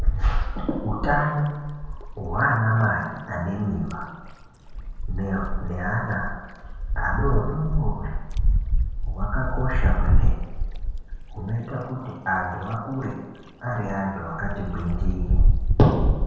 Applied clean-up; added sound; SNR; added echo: none; Wind; -3 dB; reverberation time 1.2 s.